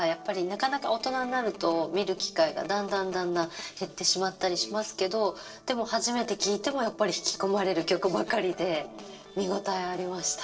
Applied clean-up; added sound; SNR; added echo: neural separator model SepFormer DNS4.